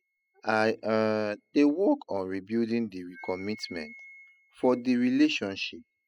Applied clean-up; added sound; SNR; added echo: classical method spectral subtraction.